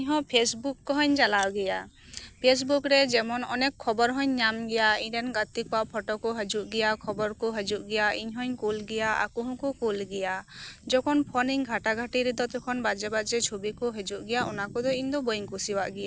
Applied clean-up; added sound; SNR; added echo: none; none; none; none.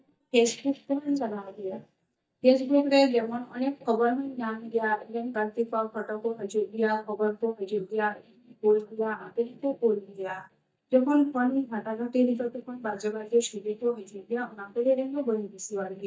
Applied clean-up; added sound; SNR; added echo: neural mask model DeepFilterNet 3.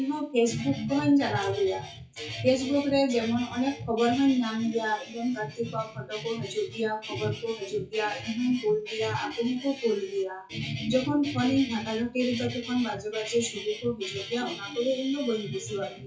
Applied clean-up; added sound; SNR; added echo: classical method WPE with log-MMSE.